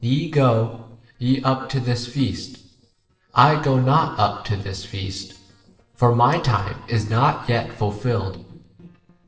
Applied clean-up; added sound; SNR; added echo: neural separator model SepFormer DNS4.